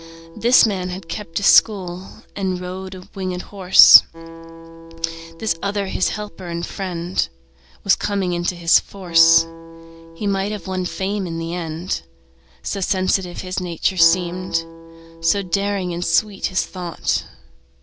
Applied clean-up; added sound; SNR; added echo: none; Acoustic guitar; 18 dB; none.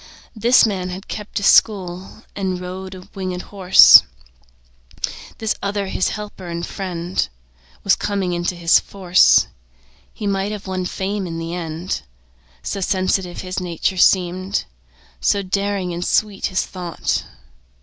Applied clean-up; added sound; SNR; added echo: none; none; none; none.